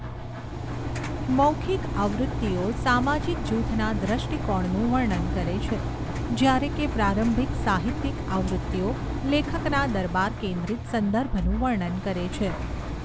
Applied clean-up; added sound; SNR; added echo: none; Engine; 2 dB; none.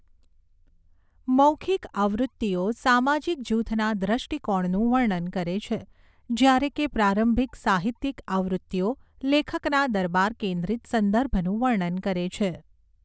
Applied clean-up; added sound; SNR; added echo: none; none; none; none.